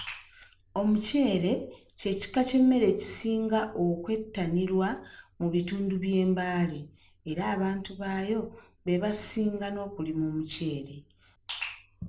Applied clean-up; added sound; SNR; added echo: none; none; none; none.